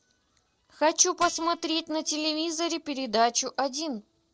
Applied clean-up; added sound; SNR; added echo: neural separator model SepFormer DNS4.